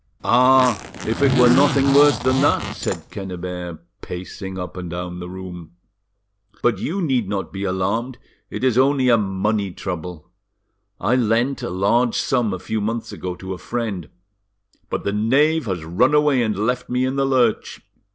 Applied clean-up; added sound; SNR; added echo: none; Zipper (clothing); 4 dB; none.